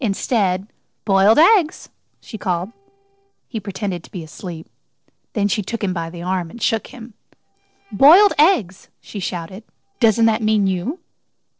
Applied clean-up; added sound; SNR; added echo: neural separator model SepFormer DNS4.